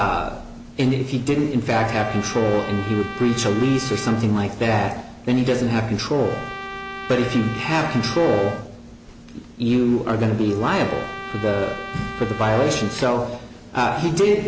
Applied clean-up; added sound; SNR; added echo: none; Trumpet; 14 dB; none.